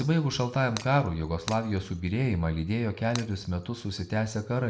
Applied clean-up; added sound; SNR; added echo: none; Shatter; 14 dB; reverberation time 0.5 s.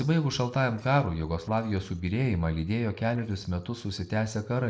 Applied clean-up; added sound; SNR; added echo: neural separator model SepFormer DNS4.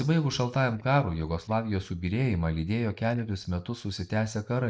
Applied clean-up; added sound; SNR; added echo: neural mask model DeepFilterNet 3.